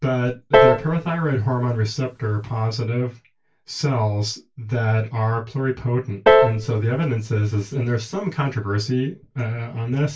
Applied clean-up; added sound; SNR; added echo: none; Piano; -1 dB; reverberation time 0.2 s.